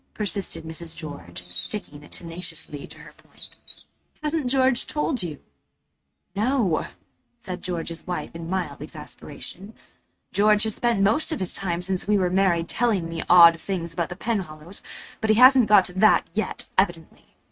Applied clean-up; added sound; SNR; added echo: neural mask model RNNoise.